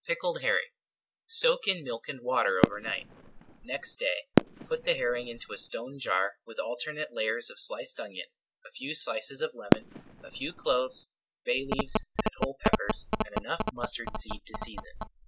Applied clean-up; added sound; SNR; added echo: none; Fireworks + Telephone; -1 dB; none.